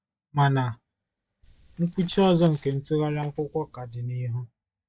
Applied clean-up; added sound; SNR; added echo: neural mask model DeepFilterNet 3.